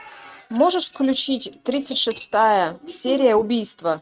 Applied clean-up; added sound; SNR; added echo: neural mask model RNNoise.